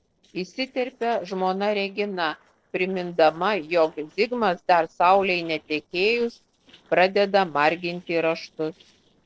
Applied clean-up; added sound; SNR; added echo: neural separator model SepFormer DNS4.